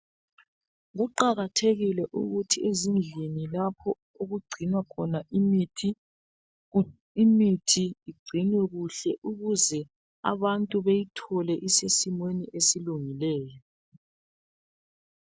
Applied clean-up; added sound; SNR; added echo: none; none; none; none.